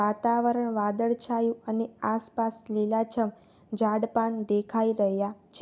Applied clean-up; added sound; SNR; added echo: none; none; none; none.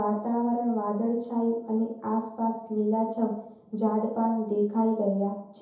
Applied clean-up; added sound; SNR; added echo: none; none; none; reverberation time 0.8 s.